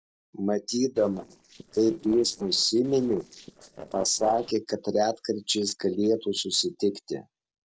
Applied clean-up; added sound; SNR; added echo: neural separator model SepFormer DNS4.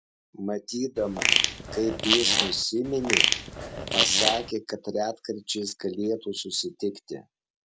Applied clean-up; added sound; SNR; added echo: none; Fart; -4 dB; none.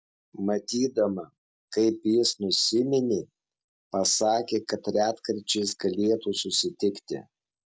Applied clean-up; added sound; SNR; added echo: none; none; none; none.